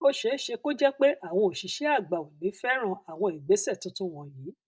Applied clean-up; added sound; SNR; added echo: none; none; none; none.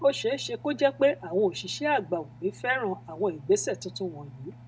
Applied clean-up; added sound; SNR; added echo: none; Engine; 20 dB; none.